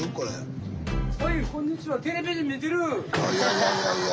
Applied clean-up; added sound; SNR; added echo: none; none; none; none.